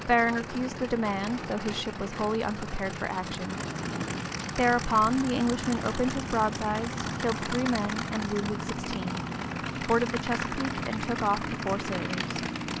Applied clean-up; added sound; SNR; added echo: none; Idling / Aircraft; 4 dB; none.